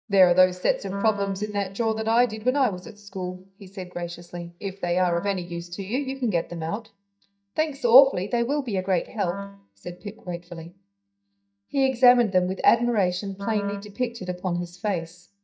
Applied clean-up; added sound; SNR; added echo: neural mask model DeepFilterNet 3.